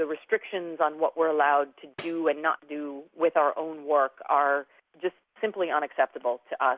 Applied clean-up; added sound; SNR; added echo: none; Tambourine; 15 dB; none.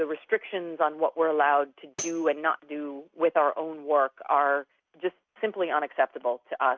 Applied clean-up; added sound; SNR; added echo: neural mask model RNNoise.